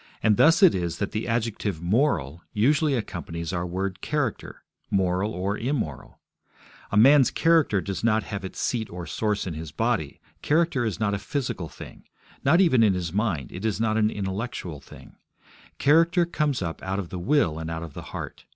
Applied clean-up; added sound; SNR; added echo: none; none; none; none.